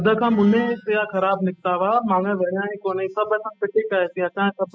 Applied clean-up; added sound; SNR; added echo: classical method spectral subtraction.